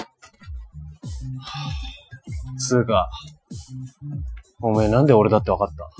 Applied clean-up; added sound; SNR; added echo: classical method Wiener filter.